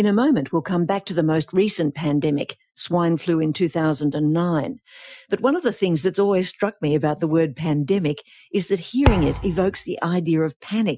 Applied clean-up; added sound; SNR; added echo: classical method Wiener filter.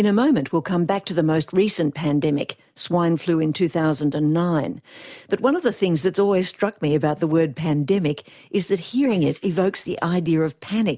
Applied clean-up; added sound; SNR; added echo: neural mask model Resemble Enhance denoiser.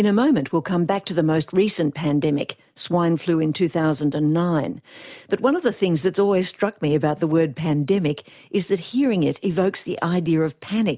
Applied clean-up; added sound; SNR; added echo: none; none; none; none.